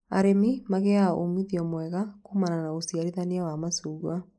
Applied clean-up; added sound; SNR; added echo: neural mask model Resemble Enhance denoiser.